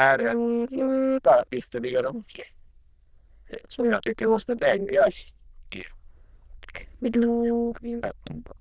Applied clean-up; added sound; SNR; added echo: neural diffusion model UNIVERSE++.